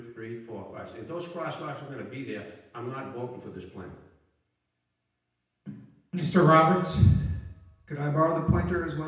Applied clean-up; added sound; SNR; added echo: none; none; none; reverberation time 0.9 s.